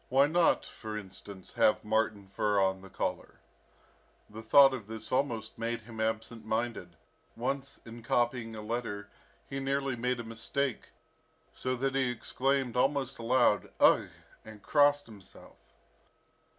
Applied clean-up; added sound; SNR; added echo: none; none; none; none.